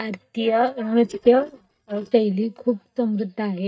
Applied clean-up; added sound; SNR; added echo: neural mask model DeepFilterNet 3.